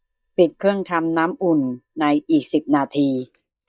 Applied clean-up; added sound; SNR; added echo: neural mask model DeepFilterNet 3.